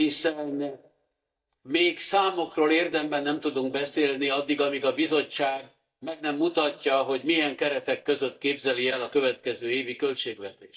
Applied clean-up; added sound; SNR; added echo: neural mask model DeepFilterNet 3.